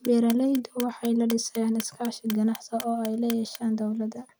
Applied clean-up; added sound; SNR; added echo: none; Clock; 18 dB; none.